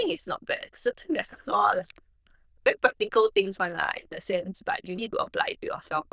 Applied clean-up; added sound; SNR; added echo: neural diffusion model UNIVERSE++.